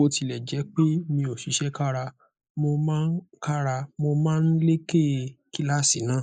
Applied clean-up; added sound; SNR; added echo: neural mask model Resemble Enhance denoiser.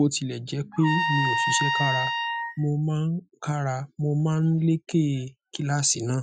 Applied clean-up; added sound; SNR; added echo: classical method Wiener filter.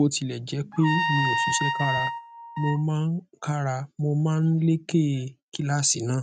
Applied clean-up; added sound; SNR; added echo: neural mask model RNNoise.